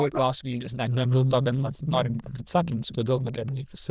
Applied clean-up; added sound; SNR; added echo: neural diffusion model UNIVERSE++.